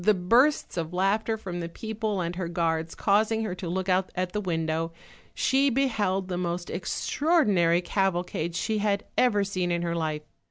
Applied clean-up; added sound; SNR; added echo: none; none; none; none.